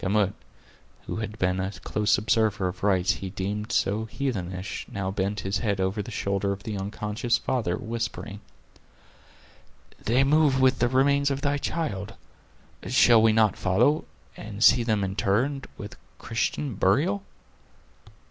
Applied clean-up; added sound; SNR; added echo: none; none; none; none.